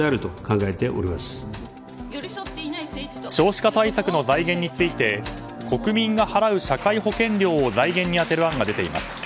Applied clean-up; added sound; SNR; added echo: none; none; none; none.